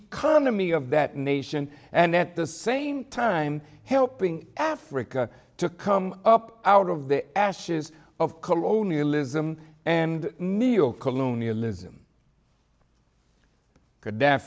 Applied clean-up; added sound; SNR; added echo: none; none; none; none.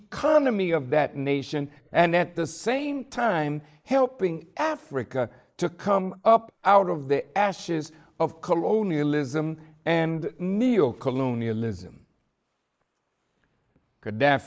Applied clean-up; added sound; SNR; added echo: neural mask model Resemble Enhance denoiser.